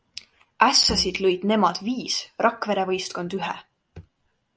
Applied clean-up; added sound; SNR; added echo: none; Bowed string instrument; 13 dB; none.